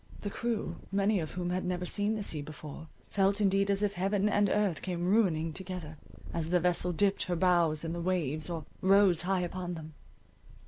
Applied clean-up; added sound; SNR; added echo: none; Purr; 15 dB; none.